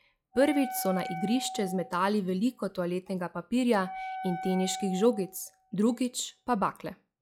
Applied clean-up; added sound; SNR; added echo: classical method log-MMSE.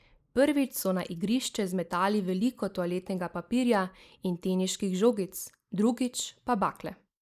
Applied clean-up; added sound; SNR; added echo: neural mask model Resemble Enhance denoiser.